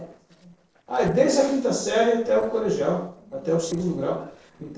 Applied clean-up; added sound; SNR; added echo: neural separator model SepFormer DNS4.